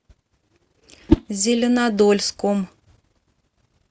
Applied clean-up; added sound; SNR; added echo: none; Whoosh, swoosh, swish; 4 dB; none.